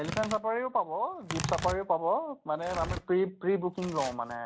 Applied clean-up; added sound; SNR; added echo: none; Tearing; 10 dB; none.